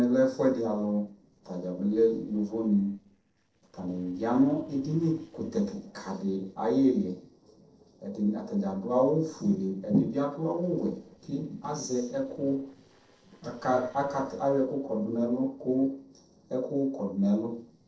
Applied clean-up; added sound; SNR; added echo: neural separator model SepFormer DNS4.